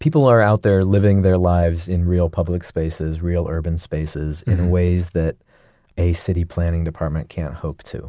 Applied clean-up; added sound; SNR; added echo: none; none; none; none.